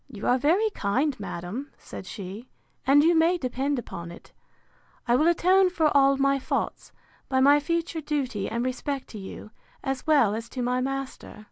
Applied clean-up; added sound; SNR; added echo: none; none; none; none.